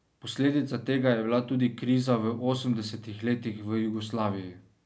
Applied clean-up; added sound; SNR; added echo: none; none; none; none.